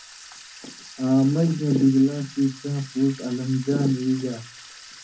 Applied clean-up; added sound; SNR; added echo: none; Sink (filling or washing) / Water tap, faucet; 20 dB; reverberation time 0.3 s.